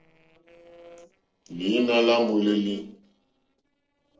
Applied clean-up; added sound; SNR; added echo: neural separator model SepFormer DNS4.